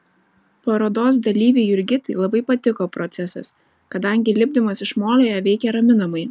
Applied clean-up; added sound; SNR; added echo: none; none; none; none.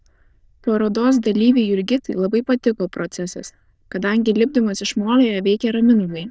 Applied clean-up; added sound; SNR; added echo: neural diffusion model UNIVERSE++.